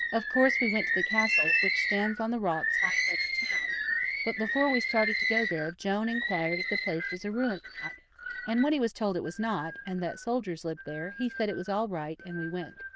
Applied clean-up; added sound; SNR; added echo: neural diffusion model UNIVERSE++.